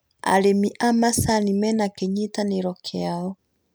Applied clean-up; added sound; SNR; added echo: none; none; none; none.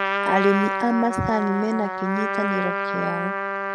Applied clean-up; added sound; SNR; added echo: neural mask model RNNoise.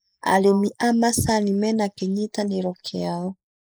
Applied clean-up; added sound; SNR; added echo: neural mask model Resemble Enhance denoiser.